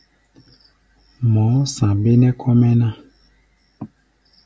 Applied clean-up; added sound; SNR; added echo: none; none; none; none.